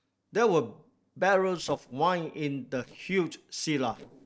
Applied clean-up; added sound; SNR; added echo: neural separator model SepFormer DNS4.